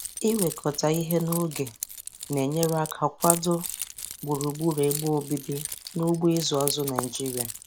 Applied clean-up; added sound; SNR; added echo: none; Keys jangling; 9 dB; none.